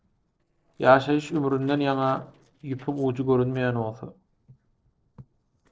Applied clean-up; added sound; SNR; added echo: neural separator model SepFormer DNS4.